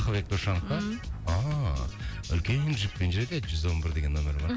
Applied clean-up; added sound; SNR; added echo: none; Wind; 16 dB; none.